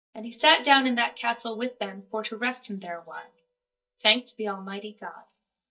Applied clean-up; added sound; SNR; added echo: neural mask model DeepFilterNet 3.